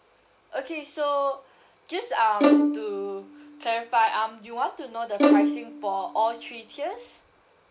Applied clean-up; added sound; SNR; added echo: none; Bowed string instrument; -3 dB; none.